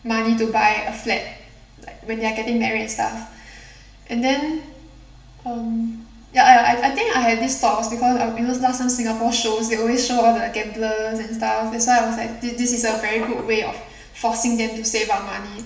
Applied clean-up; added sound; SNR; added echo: none; none; none; reverberation time 0.8 s.